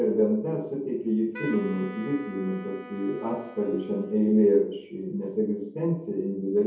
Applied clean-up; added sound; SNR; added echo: none; Wind instrument, woodwind instrument; 17 dB; reverberation time 0.7 s.